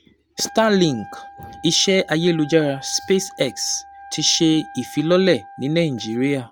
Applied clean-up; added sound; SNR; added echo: none; Wind instrument, woodwind instrument; 19 dB; none.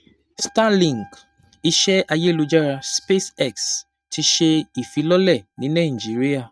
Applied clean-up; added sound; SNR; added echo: neural mask model RNNoise.